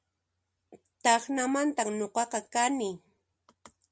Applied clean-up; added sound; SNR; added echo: none; none; none; none.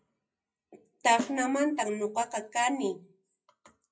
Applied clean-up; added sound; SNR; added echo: classical method WPE with log-MMSE.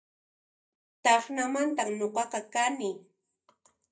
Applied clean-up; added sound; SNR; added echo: neural mask model DeepFilterNet 3.